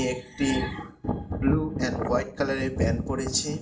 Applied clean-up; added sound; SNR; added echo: none; none; none; reverberation time 0.4 s.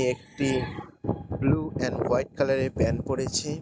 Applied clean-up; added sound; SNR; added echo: none; none; none; none.